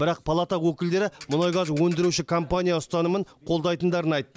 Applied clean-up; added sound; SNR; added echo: neural mask model Resemble Enhance denoiser.